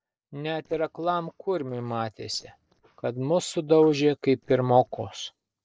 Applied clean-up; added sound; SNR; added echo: neural separator model SepFormer DNS4.